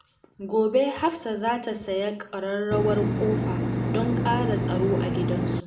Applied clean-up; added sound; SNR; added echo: none; Engine; -1 dB; reverberation time 0.5 s.